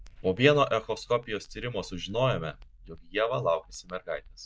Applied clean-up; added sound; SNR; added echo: neural mask model DeepFilterNet 3.